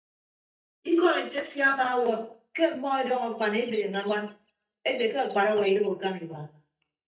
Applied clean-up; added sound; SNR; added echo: neural mask model DeepFilterNet 3.